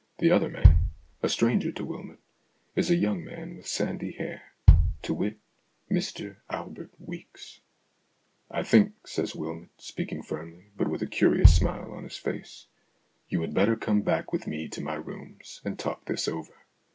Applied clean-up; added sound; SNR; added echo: none; Bass drum; -5 dB; none.